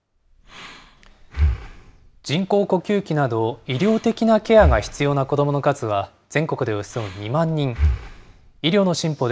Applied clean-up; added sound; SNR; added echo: none; Breathing; 7 dB; none.